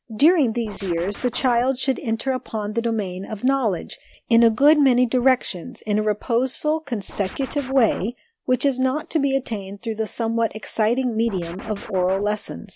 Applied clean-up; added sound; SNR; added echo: none; Scratching (performance technique); 16 dB; none.